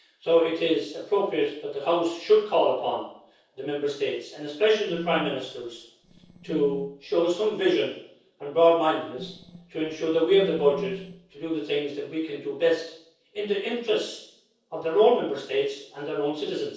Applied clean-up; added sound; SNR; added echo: neural separator model SepFormer DNS4.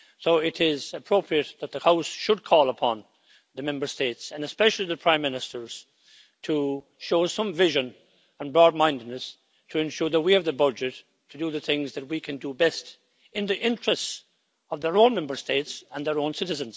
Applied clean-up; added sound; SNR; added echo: none; none; none; none.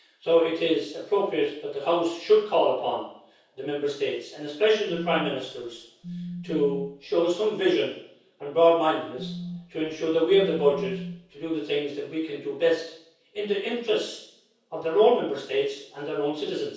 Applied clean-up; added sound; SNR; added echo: none; Telephone; 12 dB; reverberation time 0.6 s.